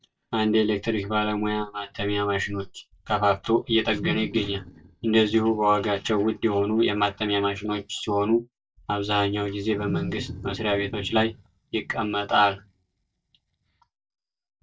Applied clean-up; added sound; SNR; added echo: neural mask model DeepFilterNet 3.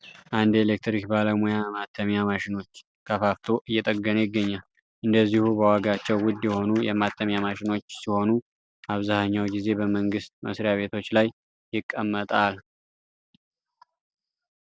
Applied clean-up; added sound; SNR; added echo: none; none; none; none.